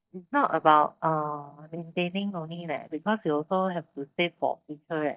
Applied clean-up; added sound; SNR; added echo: neural mask model DeepFilterNet 3.